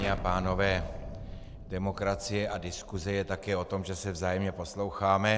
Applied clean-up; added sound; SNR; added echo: none; Explosion; 11 dB; none.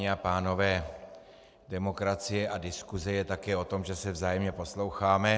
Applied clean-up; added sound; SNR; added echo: none; none; none; none.